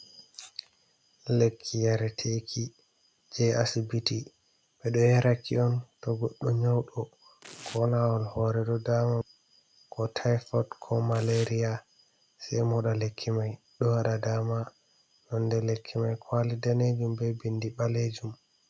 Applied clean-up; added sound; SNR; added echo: none; Tearing; 20 dB; none.